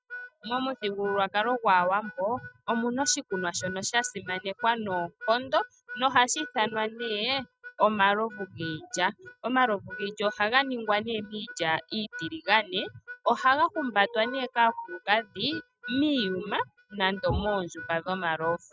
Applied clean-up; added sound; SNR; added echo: neural mask model RNNoise.